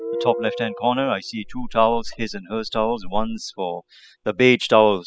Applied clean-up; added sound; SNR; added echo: classical method spectral subtraction.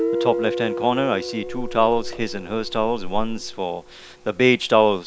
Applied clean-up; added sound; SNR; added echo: none; Guitar; 8 dB; none.